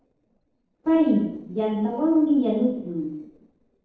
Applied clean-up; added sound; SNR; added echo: neural separator model SepFormer DNS4.